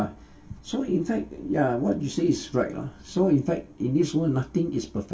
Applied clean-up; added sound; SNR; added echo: none; none; none; reverberation time 0.2 s.